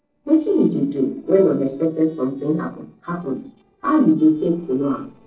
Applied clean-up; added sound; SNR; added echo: neural separator model SepFormer DNS4.